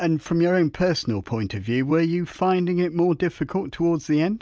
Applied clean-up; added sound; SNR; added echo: none; none; none; none.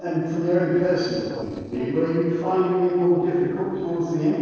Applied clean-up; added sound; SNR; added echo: neural separator model SepFormer DNS4.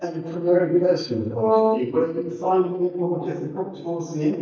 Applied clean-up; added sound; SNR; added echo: neural mask model DeepFilterNet 3.